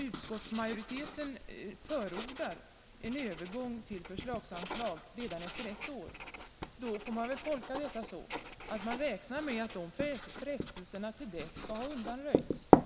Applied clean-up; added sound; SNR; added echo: none; Writing; -3 dB; none.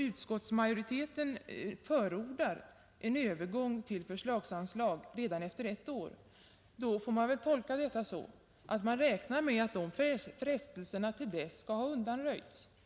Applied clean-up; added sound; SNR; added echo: none; none; none; none.